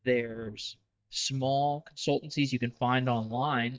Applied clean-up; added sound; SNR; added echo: neural mask model DeepFilterNet 3.